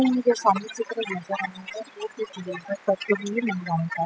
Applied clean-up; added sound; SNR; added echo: classical method spectral subtraction.